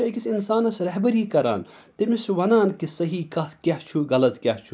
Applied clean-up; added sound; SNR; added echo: none; none; none; none.